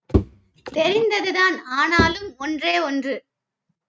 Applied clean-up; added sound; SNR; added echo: neural mask model RNNoise.